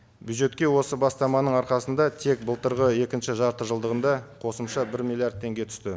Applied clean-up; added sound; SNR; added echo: none; none; none; none.